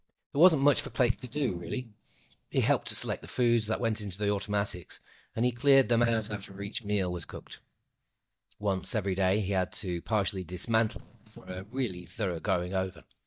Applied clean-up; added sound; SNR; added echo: neural mask model DeepFilterNet 3.